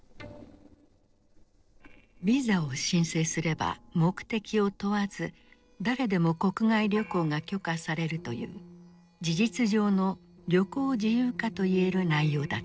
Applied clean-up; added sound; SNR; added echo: neural separator model SepFormer DNS4.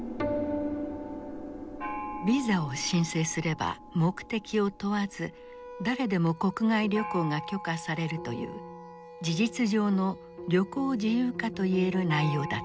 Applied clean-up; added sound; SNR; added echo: none; Gong; 15 dB; none.